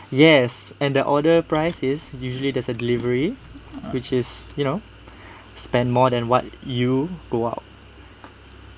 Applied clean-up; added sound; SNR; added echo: none; Chewing, mastication; 19 dB; none.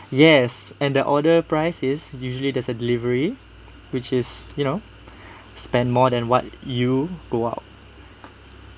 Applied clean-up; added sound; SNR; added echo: none; none; none; none.